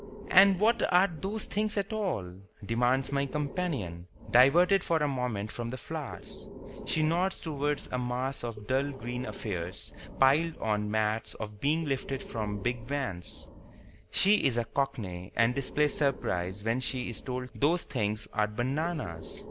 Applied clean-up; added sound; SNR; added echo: none; Breathing; 16 dB; none.